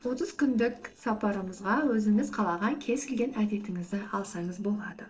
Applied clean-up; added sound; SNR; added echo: neural separator model SepFormer DNS4.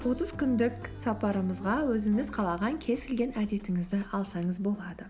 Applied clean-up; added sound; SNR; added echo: none; none; none; none.